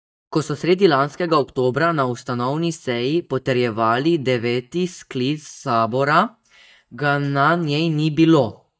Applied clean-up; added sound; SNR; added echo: neural mask model DeepFilterNet 3.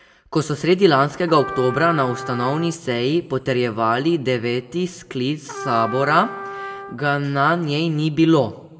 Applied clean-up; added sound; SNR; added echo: none; Trumpet; 12 dB; reverberation time 1.1 s.